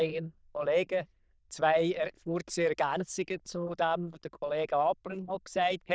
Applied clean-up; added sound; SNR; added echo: neural diffusion model UNIVERSE++.